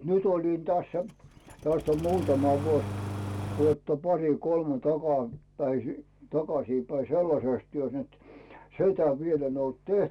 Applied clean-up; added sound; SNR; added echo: none; Engine starting; 7 dB; none.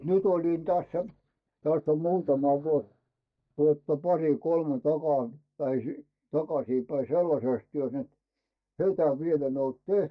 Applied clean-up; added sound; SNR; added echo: neural mask model DeepFilterNet 3.